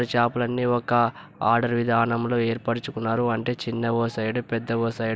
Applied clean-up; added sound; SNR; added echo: none; none; none; none.